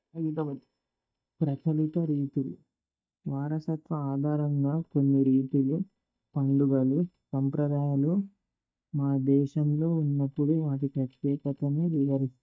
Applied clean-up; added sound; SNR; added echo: neural mask model DeepFilterNet 3.